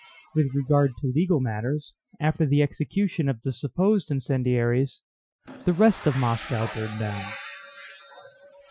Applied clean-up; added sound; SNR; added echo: classical method Wiener filter.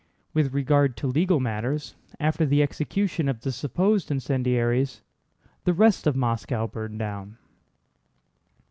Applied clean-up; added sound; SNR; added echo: none; none; none; none.